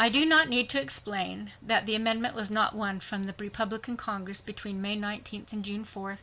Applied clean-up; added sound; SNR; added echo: none; none; none; none.